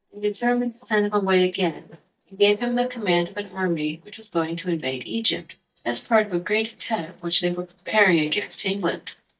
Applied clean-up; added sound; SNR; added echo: neural mask model DeepFilterNet 3.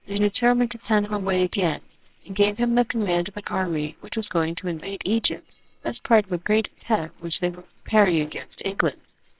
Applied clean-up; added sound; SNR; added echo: neural separator model SepFormer WHAMR!.